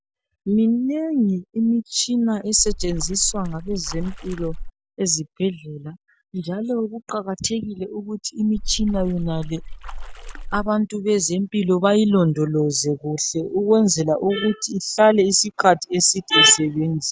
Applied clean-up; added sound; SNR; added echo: none; Splash, splatter; 8 dB; none.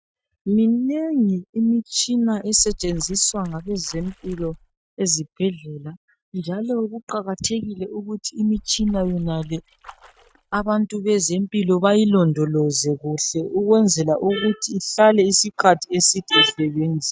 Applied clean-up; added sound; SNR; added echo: neural mask model RNNoise.